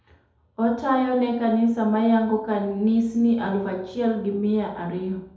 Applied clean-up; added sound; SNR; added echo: none; none; none; reverberation time 2.1 s.